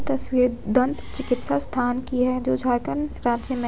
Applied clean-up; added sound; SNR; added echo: none; none; none; none.